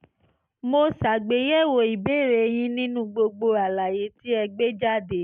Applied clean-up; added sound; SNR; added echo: none; none; none; none.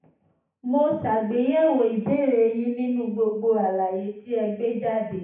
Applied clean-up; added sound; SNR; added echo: none; none; none; reverberation time 0.7 s.